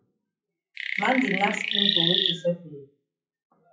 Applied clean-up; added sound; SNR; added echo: classical method WPE with log-MMSE.